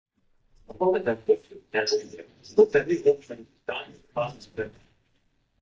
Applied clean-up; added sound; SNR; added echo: neural mask model DeepFilterNet 3.